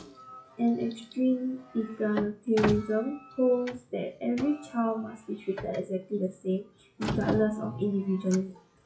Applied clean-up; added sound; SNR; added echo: classical method WPE with log-MMSE.